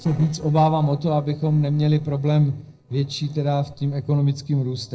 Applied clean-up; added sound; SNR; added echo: neural separator model SepFormer DNS4.